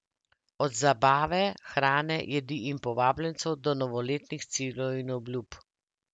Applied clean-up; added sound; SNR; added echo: none; none; none; none.